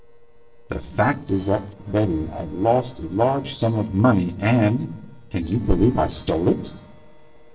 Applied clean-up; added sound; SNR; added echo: neural separator model SepFormer DNS4.